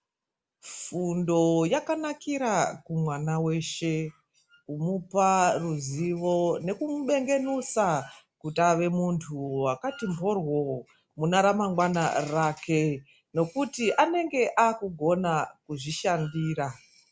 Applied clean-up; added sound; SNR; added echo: none; none; none; none.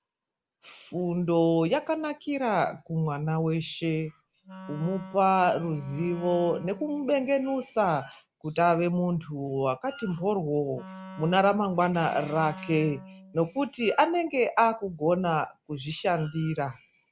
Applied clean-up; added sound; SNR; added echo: none; Wind instrument, woodwind instrument; 17 dB; none.